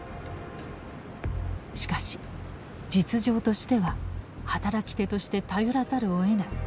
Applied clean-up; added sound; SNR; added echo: none; none; none; none.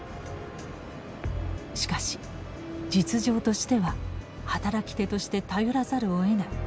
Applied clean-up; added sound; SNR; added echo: none; Musical instrument; 16 dB; none.